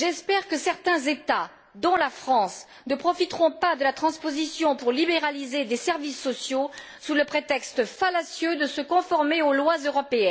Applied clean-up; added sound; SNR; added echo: none; none; none; none.